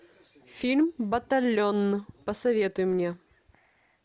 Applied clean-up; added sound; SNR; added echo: none; none; none; none.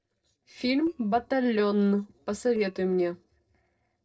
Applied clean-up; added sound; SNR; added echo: neural separator model SepFormer DNS4.